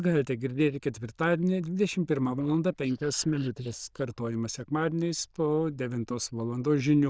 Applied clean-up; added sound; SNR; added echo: neural diffusion model UNIVERSE++.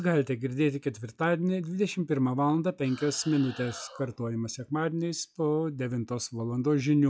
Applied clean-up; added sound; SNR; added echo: classical method log-MMSE.